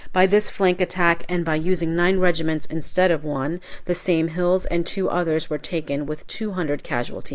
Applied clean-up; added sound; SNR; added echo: none; none; none; none.